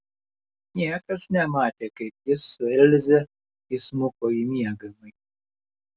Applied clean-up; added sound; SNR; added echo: none; none; none; none.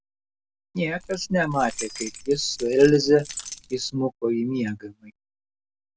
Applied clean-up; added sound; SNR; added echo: none; Keys jangling; 14 dB; none.